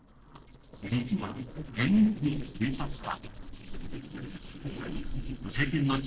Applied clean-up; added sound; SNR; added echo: neural separator model SepFormer DNS4.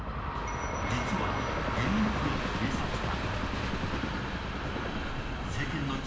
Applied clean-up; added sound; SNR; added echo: none; Train; -4 dB; reverberation time 1.1 s.